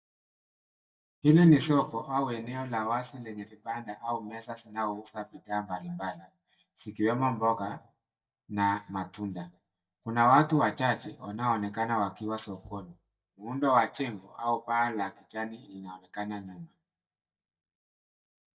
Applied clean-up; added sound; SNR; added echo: neural mask model DeepFilterNet 3.